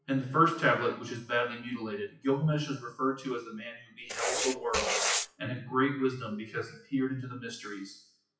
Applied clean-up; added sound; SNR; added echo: classical method WPE with log-MMSE.